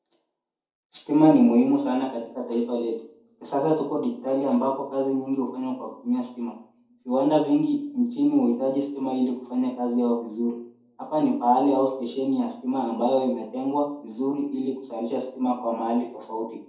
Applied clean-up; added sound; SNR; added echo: none; none; none; reverberation time 0.6 s.